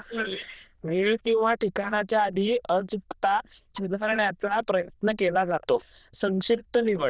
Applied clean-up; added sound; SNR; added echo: neural diffusion model UNIVERSE++.